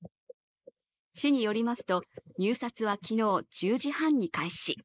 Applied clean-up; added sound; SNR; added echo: neural mask model Resemble Enhance denoiser.